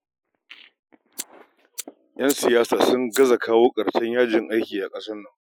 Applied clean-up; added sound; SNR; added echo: classical method Wiener filter.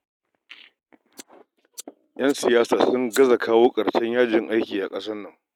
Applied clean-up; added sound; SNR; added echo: neural mask model RNNoise.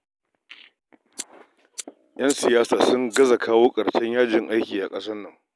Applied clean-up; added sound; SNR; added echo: none; Fire; 17 dB; none.